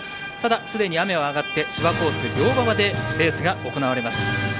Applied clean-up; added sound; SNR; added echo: none; none; none; none.